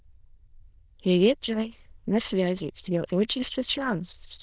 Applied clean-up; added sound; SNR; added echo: neural diffusion model UNIVERSE++.